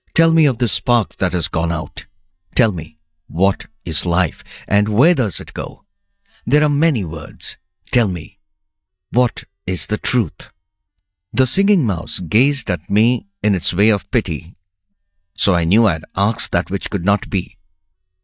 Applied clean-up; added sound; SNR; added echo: neural mask model DeepFilterNet 3.